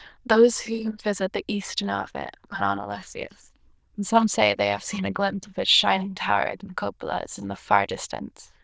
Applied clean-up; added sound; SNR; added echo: neural diffusion model UNIVERSE++.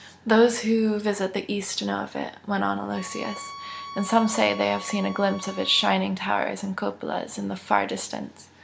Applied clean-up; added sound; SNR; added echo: none; Bowed string instrument; 15 dB; none.